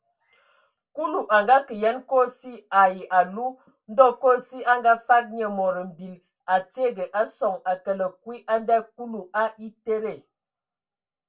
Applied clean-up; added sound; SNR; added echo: none; none; none; reverberation time 0.2 s.